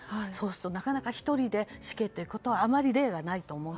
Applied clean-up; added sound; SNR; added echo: none; none; none; none.